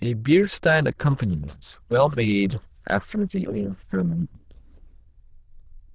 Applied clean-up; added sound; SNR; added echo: neural diffusion model UNIVERSE++.